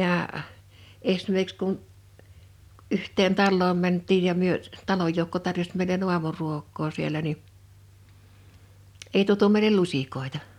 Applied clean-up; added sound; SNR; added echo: none; none; none; none.